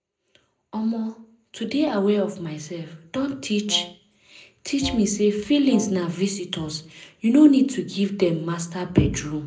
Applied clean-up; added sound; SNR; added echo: none; Brass instrument; 18 dB; reverberation time 0.4 s.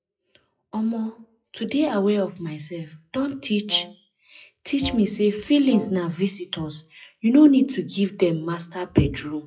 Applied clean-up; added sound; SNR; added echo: classical method WPE with log-MMSE.